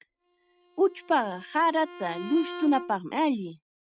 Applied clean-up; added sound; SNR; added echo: neural mask model RNNoise.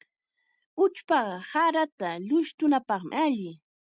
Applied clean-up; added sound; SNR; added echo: none; none; none; none.